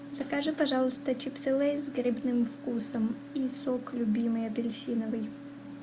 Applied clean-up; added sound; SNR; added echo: none; none; none; none.